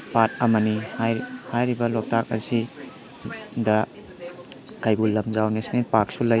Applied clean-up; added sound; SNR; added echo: none; Subway, metro, underground; 14 dB; none.